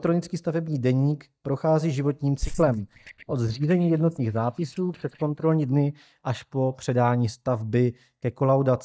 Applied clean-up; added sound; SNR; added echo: neural mask model DeepFilterNet 3.